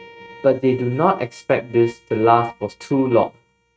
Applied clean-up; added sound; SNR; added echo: neural mask model RNNoise.